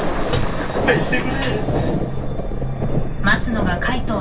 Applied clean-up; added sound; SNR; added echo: none; Thunder; 4 dB; reverberation time 0.2 s.